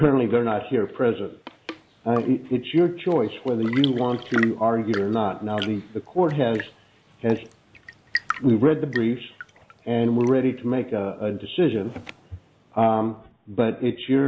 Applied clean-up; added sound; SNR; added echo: none; Tap / Fill (with liquid) / Trickle, dribble / Chirp, tweet / Engine; 15 dB; none.